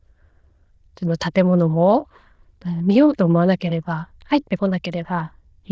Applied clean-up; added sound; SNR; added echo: neural diffusion model UNIVERSE++.